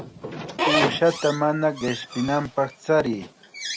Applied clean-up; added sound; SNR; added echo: none; Squeak / Slam; 5 dB; none.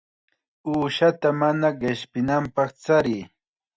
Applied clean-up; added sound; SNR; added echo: none; none; none; none.